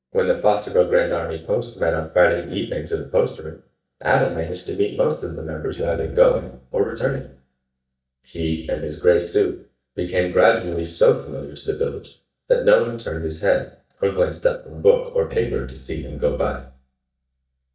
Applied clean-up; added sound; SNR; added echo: neural mask model DeepFilterNet 3.